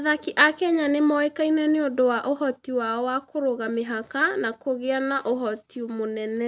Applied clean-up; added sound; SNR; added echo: none; none; none; none.